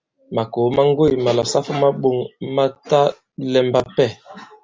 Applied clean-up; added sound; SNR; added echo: none; none; none; none.